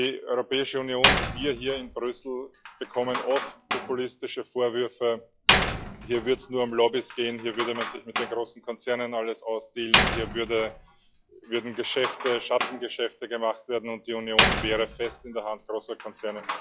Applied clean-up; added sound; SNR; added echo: classical method log-MMSE.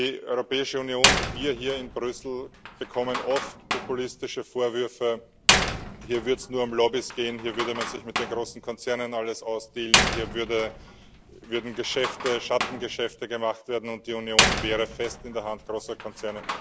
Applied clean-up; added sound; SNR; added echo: none; Slam; 1 dB; none.